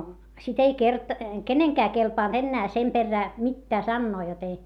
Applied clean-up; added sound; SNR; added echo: none; none; none; none.